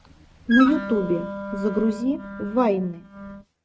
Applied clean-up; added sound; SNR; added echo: neural mask model RNNoise.